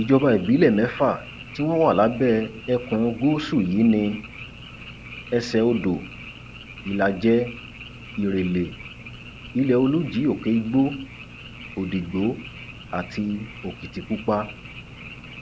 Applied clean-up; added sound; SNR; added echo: none; Frog; 16 dB; none.